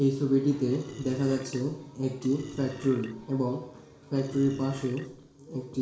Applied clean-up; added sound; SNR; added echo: none; Burping, eructation; 17 dB; reverberation time 0.7 s.